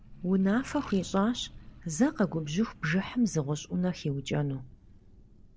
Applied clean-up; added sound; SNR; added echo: none; Accelerating, revving, vroom; 19 dB; none.